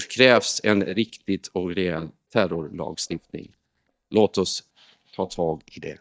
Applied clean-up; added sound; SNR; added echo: neural mask model DeepFilterNet 3.